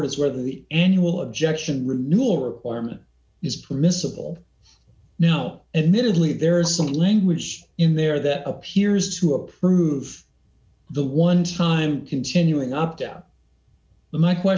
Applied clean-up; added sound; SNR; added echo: none; none; none; none.